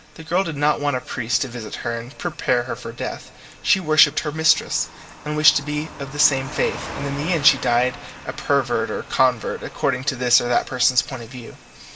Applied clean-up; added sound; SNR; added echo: none; Car passing by / Truck; 16 dB; reverberation time 3.0 s.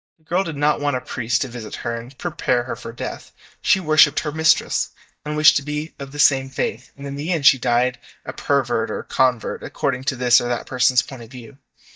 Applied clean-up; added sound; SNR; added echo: neural mask model DeepFilterNet 3.